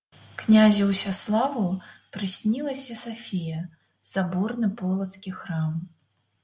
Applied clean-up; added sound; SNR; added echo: none; none; none; none.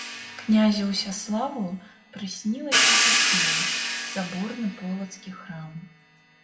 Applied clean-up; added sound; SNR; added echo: none; Hi-hat; -2 dB; reverberation time 0.6 s.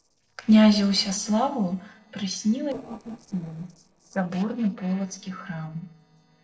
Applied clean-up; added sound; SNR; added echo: neural separator model SepFormer DNS4.